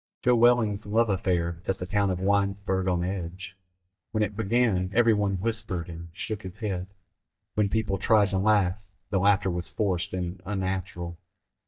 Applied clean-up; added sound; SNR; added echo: neural mask model DeepFilterNet 3.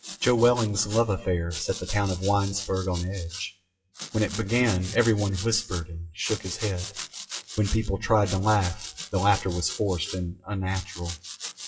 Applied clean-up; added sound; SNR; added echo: classical method WPE with log-MMSE.